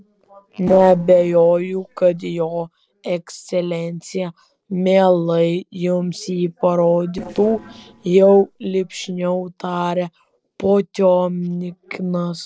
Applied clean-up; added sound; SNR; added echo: neural separator model SepFormer DNS4.